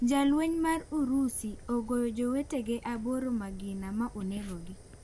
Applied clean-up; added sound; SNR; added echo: none; Fire; 17 dB; none.